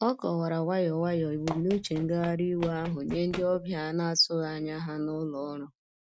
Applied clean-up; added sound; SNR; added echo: neural mask model RNNoise.